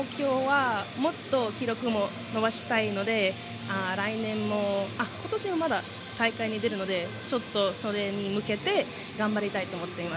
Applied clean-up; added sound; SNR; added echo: none; none; none; none.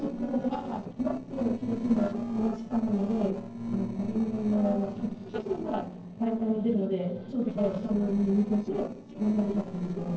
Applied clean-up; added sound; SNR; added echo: neural separator model SepFormer DNS4.